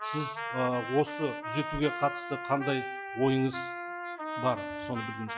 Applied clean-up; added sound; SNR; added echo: classical method log-MMSE.